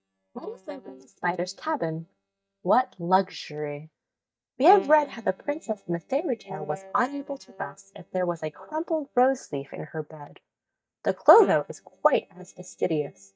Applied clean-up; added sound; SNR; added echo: neural mask model DeepFilterNet 3.